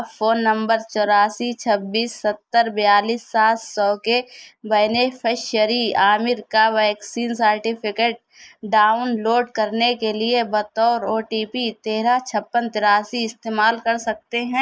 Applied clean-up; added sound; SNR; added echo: neural mask model Resemble Enhance denoiser.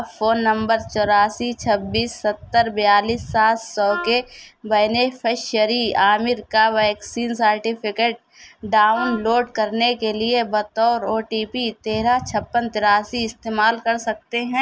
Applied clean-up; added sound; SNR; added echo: none; Wind instrument, woodwind instrument; 12 dB; none.